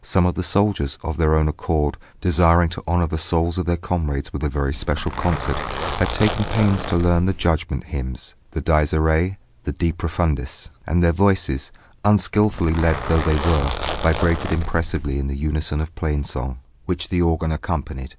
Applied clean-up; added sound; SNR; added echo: none; Zipper (clothing); 6 dB; none.